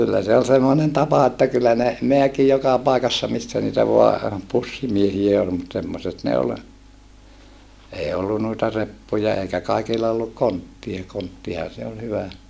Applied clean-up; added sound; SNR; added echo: none; none; none; none.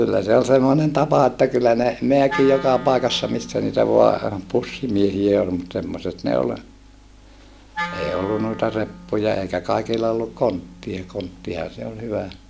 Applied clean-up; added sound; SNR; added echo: none; Wind instrument, woodwind instrument; 17 dB; none.